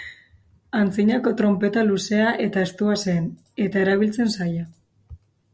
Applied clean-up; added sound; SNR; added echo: none; none; none; none.